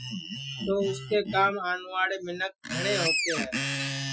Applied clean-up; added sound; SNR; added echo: classical method Wiener filter.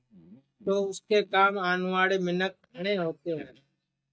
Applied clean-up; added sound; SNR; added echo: neural mask model DeepFilterNet 3.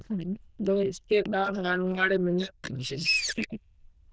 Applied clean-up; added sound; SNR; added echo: neural diffusion model UNIVERSE++.